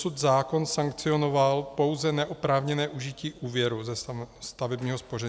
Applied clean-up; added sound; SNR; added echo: none; none; none; none.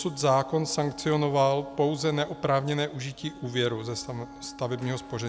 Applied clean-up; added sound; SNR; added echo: none; Wind instrument, woodwind instrument; 18 dB; none.